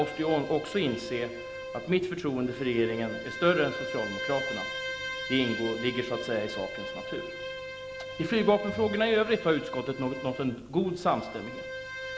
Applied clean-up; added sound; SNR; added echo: none; Bowed string instrument; 8 dB; none.